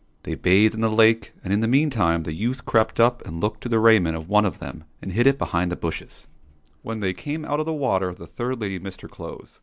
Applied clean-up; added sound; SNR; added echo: none; none; none; none.